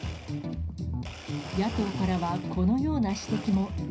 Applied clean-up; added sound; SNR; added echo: none; Domestic sounds, home sounds; 15 dB; reverberation time 0.4 s.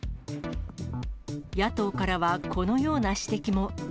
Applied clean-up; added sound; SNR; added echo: none; none; none; none.